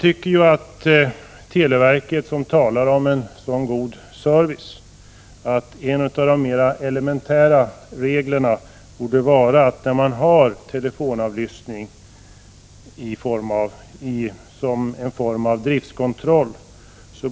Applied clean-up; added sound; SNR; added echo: none; none; none; none.